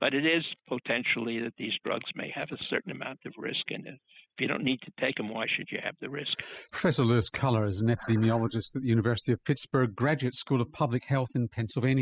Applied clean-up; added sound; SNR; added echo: classical method spectral subtraction.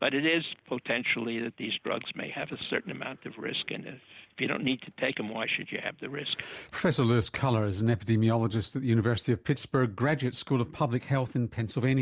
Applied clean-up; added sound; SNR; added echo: none; none; none; none.